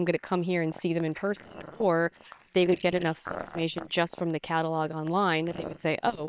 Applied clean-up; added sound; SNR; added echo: neural separator model SepFormer WHAM!.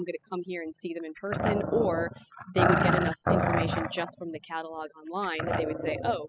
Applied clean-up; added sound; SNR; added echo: classical method spectral subtraction.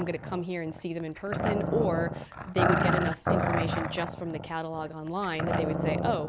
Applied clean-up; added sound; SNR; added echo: none; Growling; -2 dB; none.